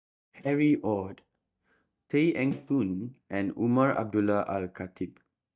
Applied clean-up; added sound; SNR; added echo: neural mask model DeepFilterNet 3.